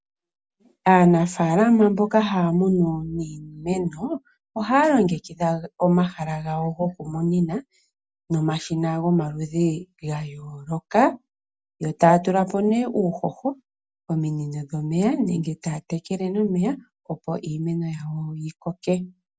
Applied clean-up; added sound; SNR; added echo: none; none; none; none.